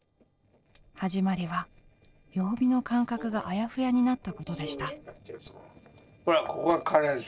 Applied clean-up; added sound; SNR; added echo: neural separator model SepFormer DNS4.